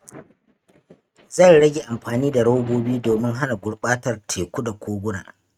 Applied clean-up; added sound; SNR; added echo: neural mask model RNNoise.